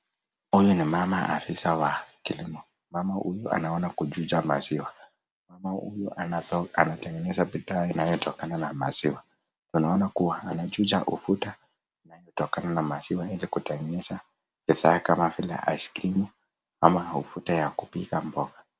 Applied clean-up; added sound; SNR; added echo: none; none; none; none.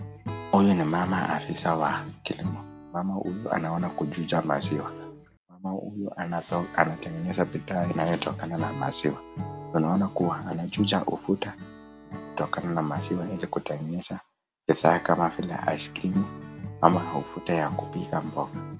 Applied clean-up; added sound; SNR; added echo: none; Acoustic guitar / Strum; 11 dB; none.